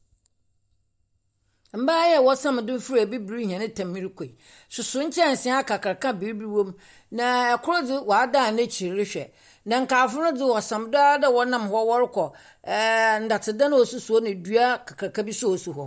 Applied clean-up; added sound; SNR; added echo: none; none; none; none.